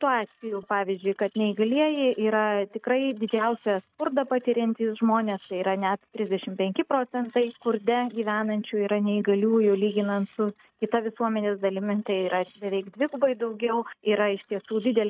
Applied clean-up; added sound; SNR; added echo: neural mask model RNNoise.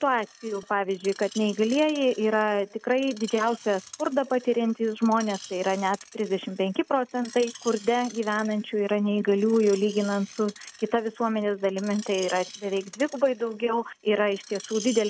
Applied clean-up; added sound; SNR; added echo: none; Screech; 20 dB; none.